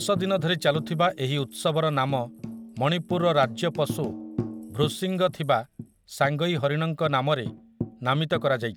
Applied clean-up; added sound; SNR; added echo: none; Tambourine; 12 dB; none.